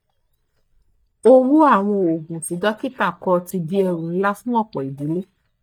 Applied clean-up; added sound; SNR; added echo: neural mask model DeepFilterNet 3.